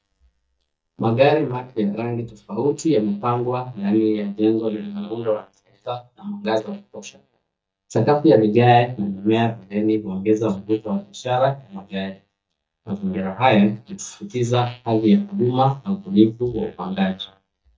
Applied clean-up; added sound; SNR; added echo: neural mask model DeepFilterNet 3.